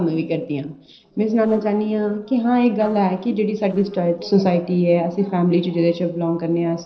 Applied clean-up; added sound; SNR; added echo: neural separator model SepFormer DNS4.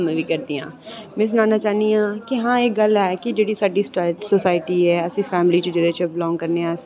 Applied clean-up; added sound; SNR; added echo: none; none; none; none.